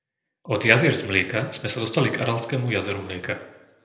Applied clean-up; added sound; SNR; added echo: none; none; none; reverberation time 0.9 s.